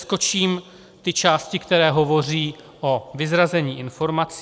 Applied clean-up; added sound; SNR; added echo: none; none; none; none.